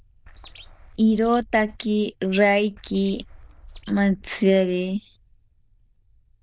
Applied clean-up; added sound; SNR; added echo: neural diffusion model UNIVERSE++.